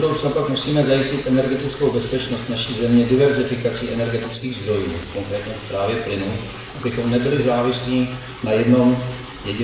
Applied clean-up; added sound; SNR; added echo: none; Liquid; 15 dB; reverberation time 0.7 s.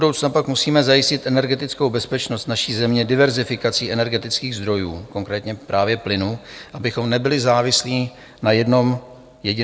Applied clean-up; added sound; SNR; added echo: none; none; none; none.